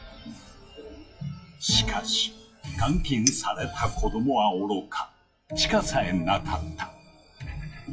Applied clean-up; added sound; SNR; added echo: classical method WPE with log-MMSE.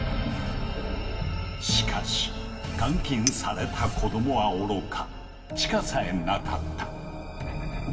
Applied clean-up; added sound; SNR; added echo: none; Chink, clink; 11 dB; reverberation time 1.5 s.